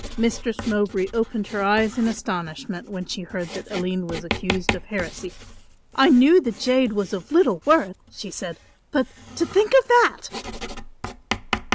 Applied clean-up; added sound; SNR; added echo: none; Writing; 11 dB; none.